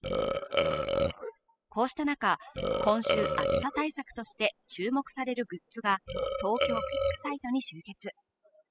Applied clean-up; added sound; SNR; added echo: classical method spectral subtraction.